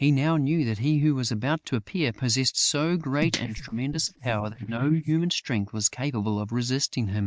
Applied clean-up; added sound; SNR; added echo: neural mask model DeepFilterNet 3.